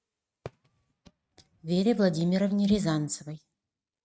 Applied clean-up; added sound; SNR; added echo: neural mask model RNNoise.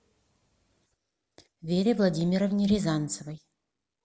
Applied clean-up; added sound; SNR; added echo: none; none; none; none.